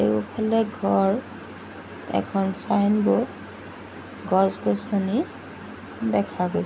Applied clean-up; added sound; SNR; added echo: none; none; none; none.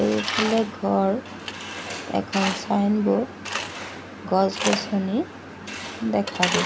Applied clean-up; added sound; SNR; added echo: none; Tools; 7 dB; none.